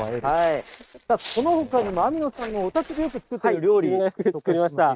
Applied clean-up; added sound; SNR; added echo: neural mask model RNNoise.